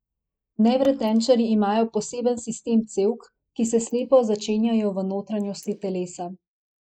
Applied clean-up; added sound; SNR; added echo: neural mask model Resemble Enhance denoiser.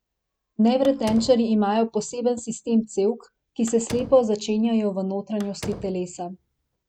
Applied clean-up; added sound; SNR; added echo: none; Slam; 17 dB; none.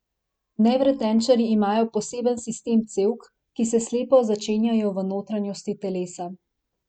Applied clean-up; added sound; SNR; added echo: none; none; none; none.